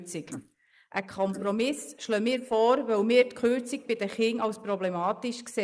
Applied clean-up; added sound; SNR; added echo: neural mask model Resemble Enhance denoiser.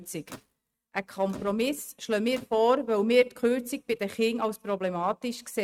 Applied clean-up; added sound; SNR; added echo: neural mask model RNNoise.